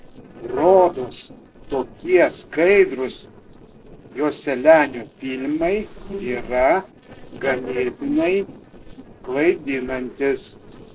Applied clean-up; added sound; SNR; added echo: neural separator model SepFormer DNS4.